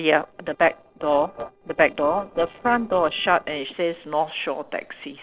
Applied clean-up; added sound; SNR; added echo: neural separator model SepFormer DNS4.